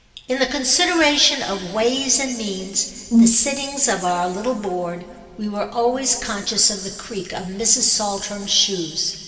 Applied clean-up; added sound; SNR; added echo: none; Brass instrument; -3 dB; reverberation time 2.3 s.